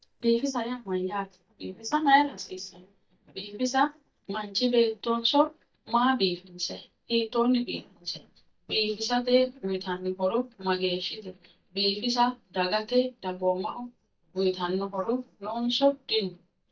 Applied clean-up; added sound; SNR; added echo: neural mask model DeepFilterNet 3.